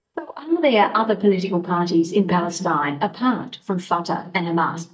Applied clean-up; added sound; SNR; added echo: neural mask model DeepFilterNet 3.